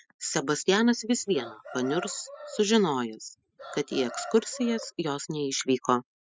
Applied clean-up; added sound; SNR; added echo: classical method spectral subtraction.